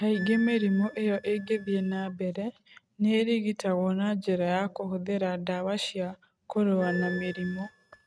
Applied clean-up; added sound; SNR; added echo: neural mask model RNNoise.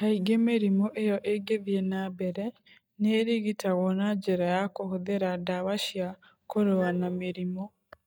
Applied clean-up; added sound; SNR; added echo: neural mask model DeepFilterNet 3.